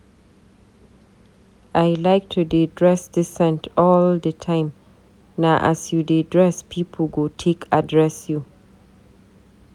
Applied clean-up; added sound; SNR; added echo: none; none; none; none.